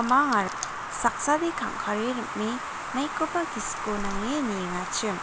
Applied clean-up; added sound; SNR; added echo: none; Chewing, mastication; 14 dB; none.